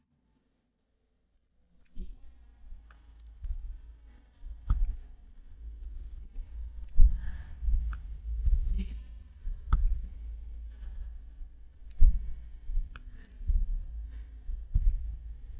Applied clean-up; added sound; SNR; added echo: neural mask model DeepFilterNet 3.